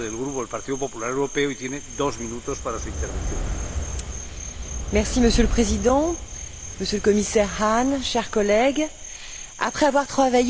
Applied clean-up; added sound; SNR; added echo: none; Fire + Cricket; 7 dB; none.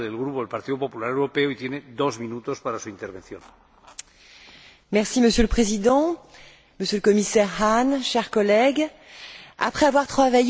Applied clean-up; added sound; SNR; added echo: none; none; none; none.